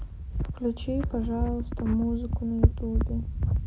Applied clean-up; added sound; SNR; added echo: none; none; none; none.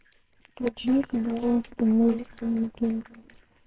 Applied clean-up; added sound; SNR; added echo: neural separator model SepFormer WHAMR!.